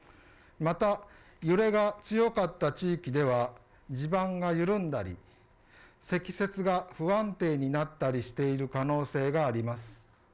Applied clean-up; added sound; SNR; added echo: none; none; none; none.